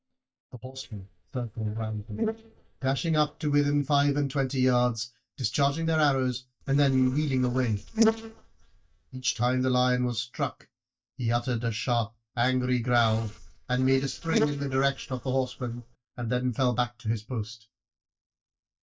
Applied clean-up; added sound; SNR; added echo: neural mask model DeepFilterNet 3.